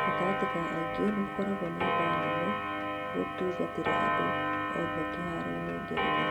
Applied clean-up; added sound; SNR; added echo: none; Clock; -3 dB; none.